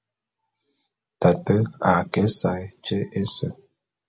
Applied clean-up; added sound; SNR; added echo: none; none; none; none.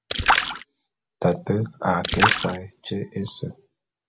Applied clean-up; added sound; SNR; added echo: none; Splash, splatter; -1 dB; none.